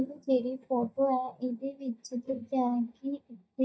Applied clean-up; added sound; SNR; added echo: neural mask model DeepFilterNet 3.